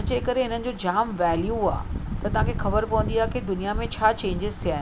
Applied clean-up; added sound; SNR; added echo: none; none; none; none.